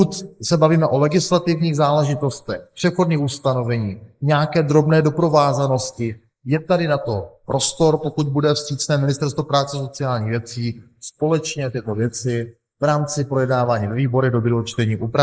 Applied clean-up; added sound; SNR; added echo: neural mask model Resemble Enhance denoiser.